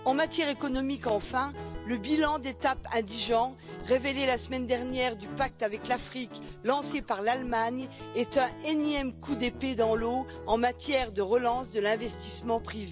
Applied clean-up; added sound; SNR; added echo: none; Guitar; 12 dB; none.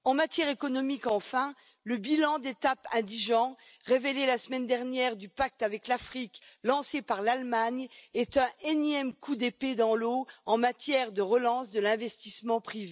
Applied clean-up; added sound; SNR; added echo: none; none; none; none.